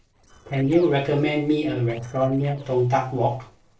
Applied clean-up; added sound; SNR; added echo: neural separator model SepFormer DNS4.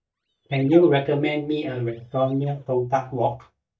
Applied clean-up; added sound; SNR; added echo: neural mask model DeepFilterNet 3.